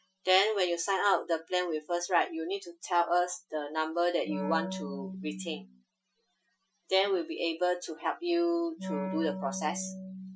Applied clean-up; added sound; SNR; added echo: classical method Wiener filter.